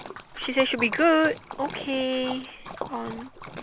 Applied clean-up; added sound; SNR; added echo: none; Splash, splatter; 12 dB; none.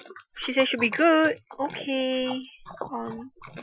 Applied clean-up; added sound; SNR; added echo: classical method Wiener filter.